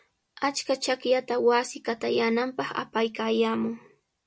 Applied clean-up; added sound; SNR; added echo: none; none; none; none.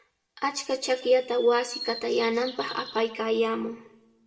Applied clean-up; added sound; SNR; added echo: none; Bird vocalization, bird call, bird song; 14 dB; reverberation time 0.7 s.